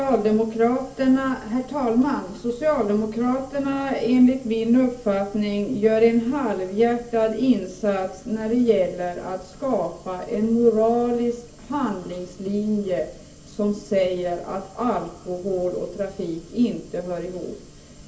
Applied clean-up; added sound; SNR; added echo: none; none; none; reverberation time 0.3 s.